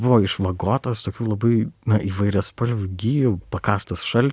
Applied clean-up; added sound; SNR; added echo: none; none; none; none.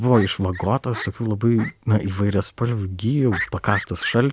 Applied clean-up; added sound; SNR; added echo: none; Fowl; 14 dB; none.